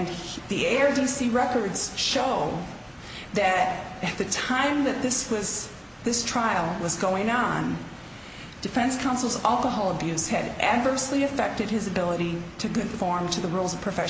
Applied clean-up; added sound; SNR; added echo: none; none; none; none.